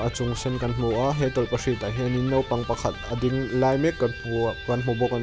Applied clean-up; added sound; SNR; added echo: none; Electric guitar; 14 dB; none.